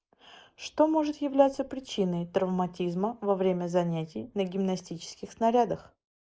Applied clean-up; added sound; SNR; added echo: neural mask model Resemble Enhance denoiser.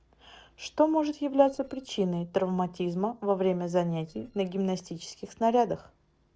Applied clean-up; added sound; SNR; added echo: neural separator model SepFormer DNS4.